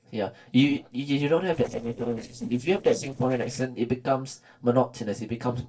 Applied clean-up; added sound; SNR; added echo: neural separator model SepFormer DNS4.